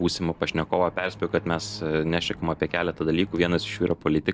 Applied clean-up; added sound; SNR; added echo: none; Bowed string instrument + Thunder; 18 dB; none.